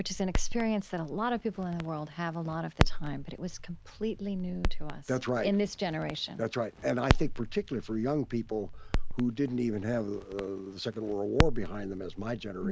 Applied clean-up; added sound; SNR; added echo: none; Crackle; 1 dB; none.